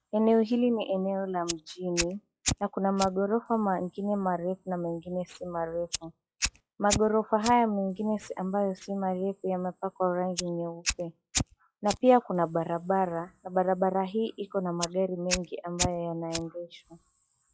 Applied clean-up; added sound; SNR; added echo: classical method log-MMSE.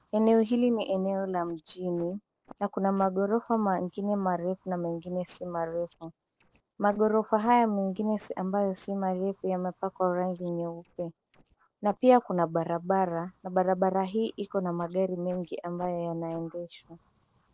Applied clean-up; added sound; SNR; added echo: neural separator model SepFormer DNS4.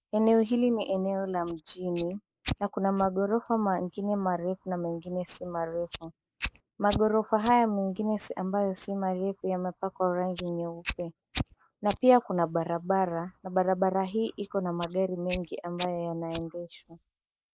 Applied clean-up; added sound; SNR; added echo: neural mask model Resemble Enhance denoiser.